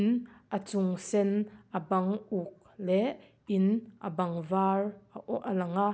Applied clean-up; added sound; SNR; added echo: none; none; none; none.